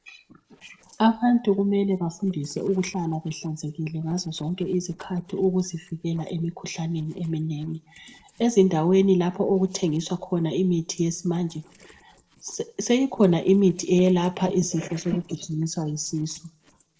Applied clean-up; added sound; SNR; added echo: neural separator model SepFormer DNS4.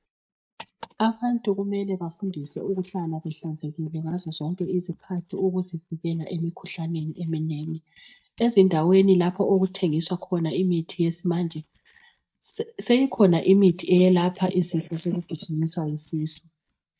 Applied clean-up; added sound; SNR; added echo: neural mask model DeepFilterNet 3.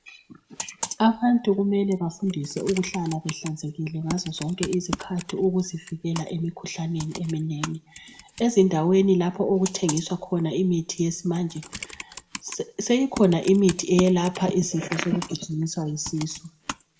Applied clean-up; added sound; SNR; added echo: none; Computer keyboard; 15 dB; reverberation time 0.4 s.